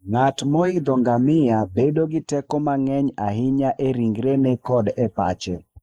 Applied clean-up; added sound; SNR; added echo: neural mask model Resemble Enhance denoiser.